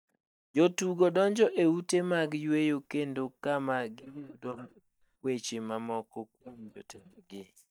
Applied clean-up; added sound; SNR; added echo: neural mask model DeepFilterNet 3.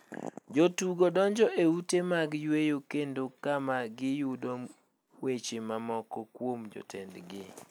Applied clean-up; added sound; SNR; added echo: none; none; none; none.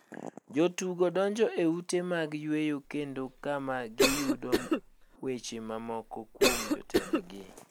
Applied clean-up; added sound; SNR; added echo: none; Cough; 0 dB; none.